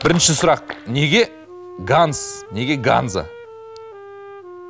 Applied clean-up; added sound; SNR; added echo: none; Wind instrument, woodwind instrument; 18 dB; none.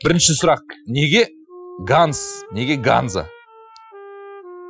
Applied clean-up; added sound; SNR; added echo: classical method Wiener filter.